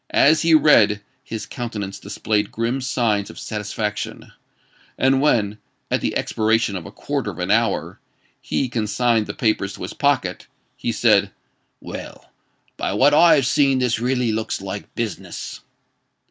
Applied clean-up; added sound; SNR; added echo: none; none; none; none.